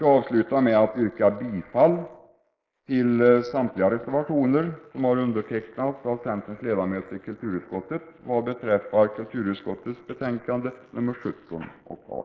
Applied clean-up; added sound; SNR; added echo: neural mask model Resemble Enhance denoiser.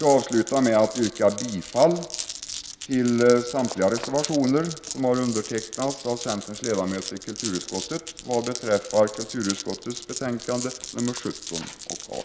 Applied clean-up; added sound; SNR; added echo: none; Glass; 12 dB; none.